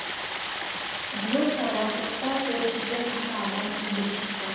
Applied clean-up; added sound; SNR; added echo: none; Stream; 2 dB; reverberation time 1.3 s.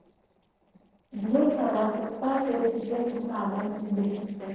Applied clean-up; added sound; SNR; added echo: neural separator model SepFormer DNS4.